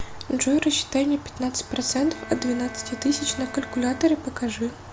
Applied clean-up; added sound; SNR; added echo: none; Bowed string instrument; 18 dB; none.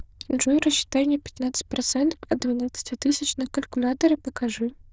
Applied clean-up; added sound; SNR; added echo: neural diffusion model UNIVERSE++.